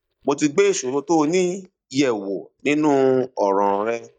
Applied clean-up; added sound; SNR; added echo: neural mask model DeepFilterNet 3.